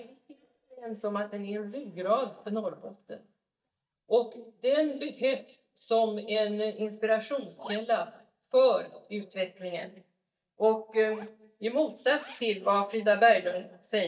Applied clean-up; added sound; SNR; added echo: neural mask model DeepFilterNet 3.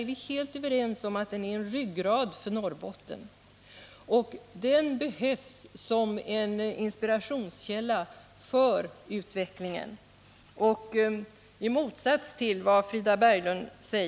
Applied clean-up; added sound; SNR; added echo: none; none; none; none.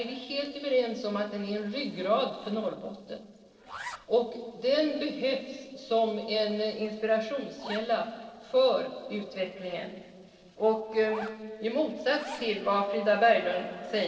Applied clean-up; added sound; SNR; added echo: neural separator model SepFormer DNS4.